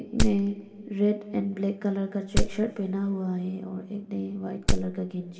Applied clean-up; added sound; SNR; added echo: none; Wood; -3 dB; reverberation time 2.3 s.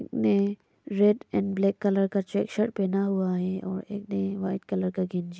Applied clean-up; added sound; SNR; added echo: none; none; none; none.